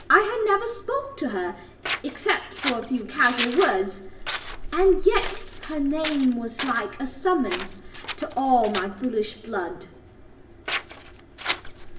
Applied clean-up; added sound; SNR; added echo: none; Scissors; 8 dB; reverberation time 0.7 s.